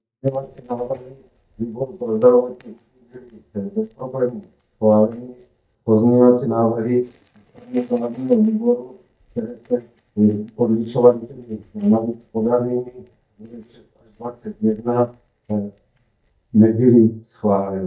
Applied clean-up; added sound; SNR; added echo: neural mask model DeepFilterNet 3.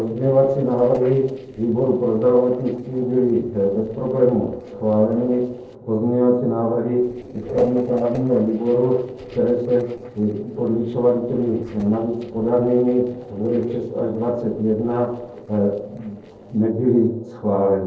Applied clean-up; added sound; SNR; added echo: neural separator model SepFormer DNS4.